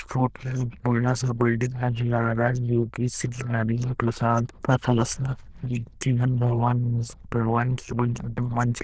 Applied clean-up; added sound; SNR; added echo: neural diffusion model UNIVERSE++.